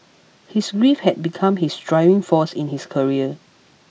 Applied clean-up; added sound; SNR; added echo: none; none; none; none.